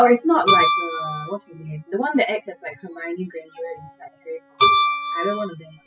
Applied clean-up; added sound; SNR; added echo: classical method spectral subtraction.